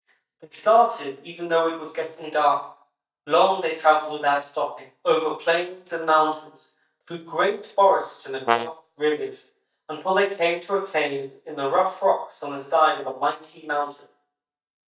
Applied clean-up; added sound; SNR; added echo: neural mask model DeepFilterNet 3.